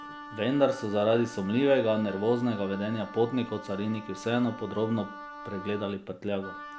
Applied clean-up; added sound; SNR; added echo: none; Wind instrument, woodwind instrument; 15 dB; none.